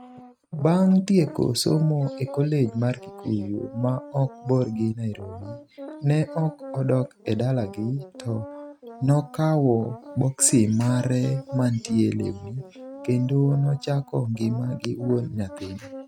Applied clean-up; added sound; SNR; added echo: neural mask model RNNoise.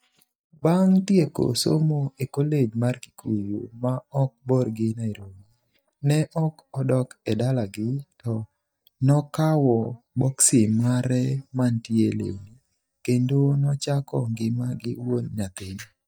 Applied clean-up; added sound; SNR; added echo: neural mask model DeepFilterNet 3.